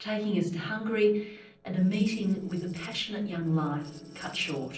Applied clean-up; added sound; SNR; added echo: neural separator model SepFormer DNS4.